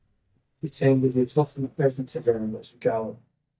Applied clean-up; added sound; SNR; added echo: neural mask model DeepFilterNet 3.